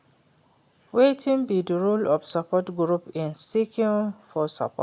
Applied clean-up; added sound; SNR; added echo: none; none; none; none.